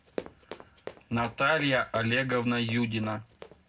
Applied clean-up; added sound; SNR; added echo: none; Run; 16 dB; reverberation time 0.3 s.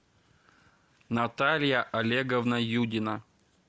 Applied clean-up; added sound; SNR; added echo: none; none; none; none.